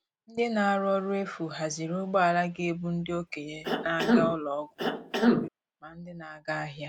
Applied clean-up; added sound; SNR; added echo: none; Cough; -3 dB; none.